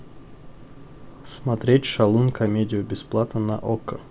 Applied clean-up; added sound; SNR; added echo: none; none; none; none.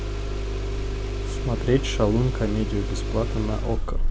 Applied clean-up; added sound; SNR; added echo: none; Engine starting; -1 dB; none.